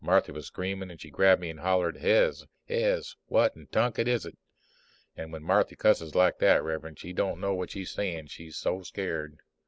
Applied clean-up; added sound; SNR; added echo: none; none; none; none.